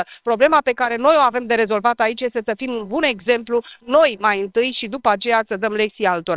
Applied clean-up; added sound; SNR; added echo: neural separator model SepFormer WHAMR!.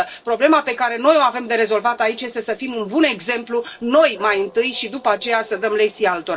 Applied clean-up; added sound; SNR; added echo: neural separator model SepFormer DNS4.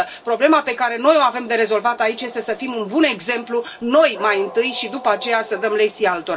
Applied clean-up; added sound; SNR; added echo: none; Dog; 19 dB; reverberation time 0.2 s.